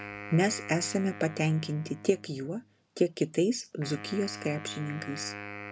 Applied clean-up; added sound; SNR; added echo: none; Wind instrument, woodwind instrument; 13 dB; none.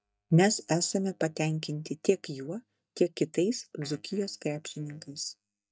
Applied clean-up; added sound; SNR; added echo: neural mask model DeepFilterNet 3.